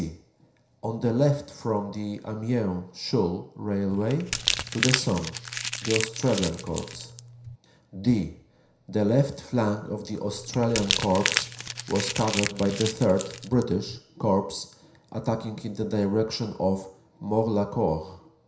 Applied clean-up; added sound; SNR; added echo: none; Crumpling, crinkling; 4 dB; reverberation time 0.5 s.